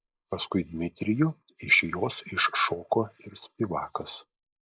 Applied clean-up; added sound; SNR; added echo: neural mask model Resemble Enhance denoiser.